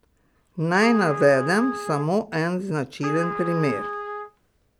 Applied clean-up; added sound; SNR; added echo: none; Trumpet; 9 dB; none.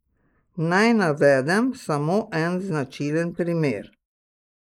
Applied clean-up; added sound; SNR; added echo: neural mask model Resemble Enhance denoiser.